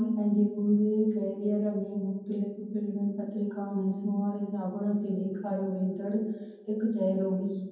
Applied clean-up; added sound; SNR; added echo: none; none; none; reverberation time 0.6 s.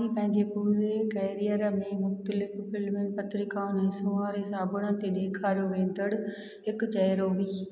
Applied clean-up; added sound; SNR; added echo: none; none; none; none.